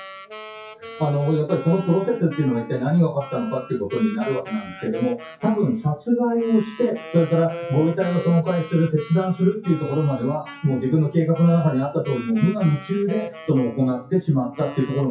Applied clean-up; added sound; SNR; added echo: classical method WPE with log-MMSE.